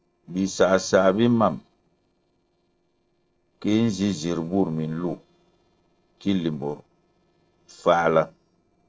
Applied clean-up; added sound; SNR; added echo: neural separator model SepFormer DNS4.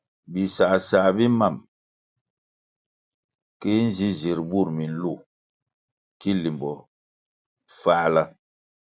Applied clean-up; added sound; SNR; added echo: none; none; none; none.